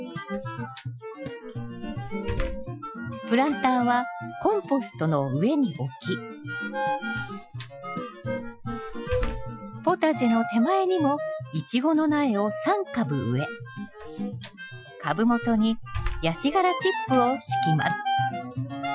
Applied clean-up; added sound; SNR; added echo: classical method Wiener filter.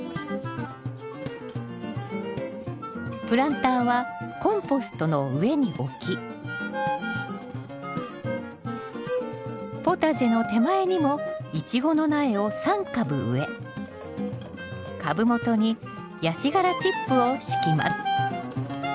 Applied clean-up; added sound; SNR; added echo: none; none; none; none.